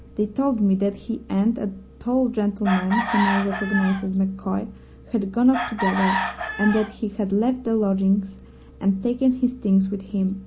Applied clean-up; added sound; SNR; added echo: none; Chicken, rooster; 6 dB; none.